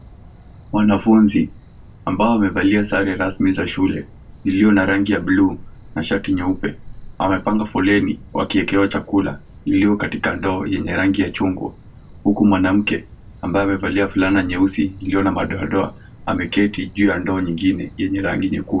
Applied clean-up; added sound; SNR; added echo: none; Cricket; 19 dB; reverberation time 0.2 s.